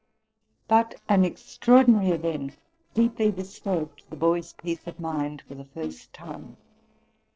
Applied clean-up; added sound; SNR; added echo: neural separator model SepFormer DNS4.